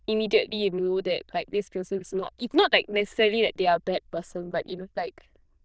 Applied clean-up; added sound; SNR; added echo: neural diffusion model UNIVERSE++.